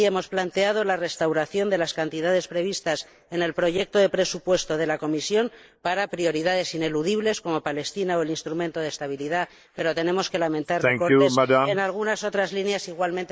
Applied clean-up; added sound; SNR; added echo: neural mask model Resemble Enhance denoiser.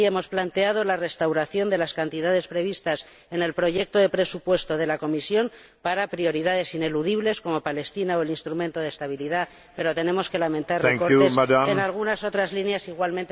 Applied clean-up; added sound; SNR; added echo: none; none; none; none.